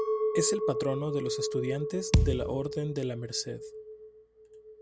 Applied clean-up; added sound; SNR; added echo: none; Chink, clink + Thump, thud; -2 dB; none.